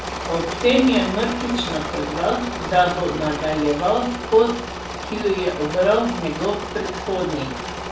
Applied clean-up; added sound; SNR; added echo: none; Engine / Mechanisms; 7 dB; reverberation time 0.4 s.